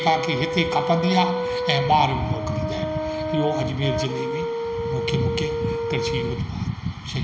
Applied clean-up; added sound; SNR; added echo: none; Brass instrument; 3 dB; none.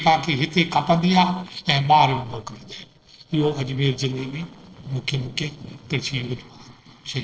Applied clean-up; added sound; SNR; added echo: neural separator model SepFormer DNS4.